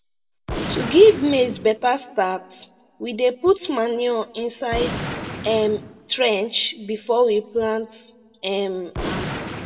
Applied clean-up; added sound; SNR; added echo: none; Gunshot, gunfire; 12 dB; reverberation time 0.6 s.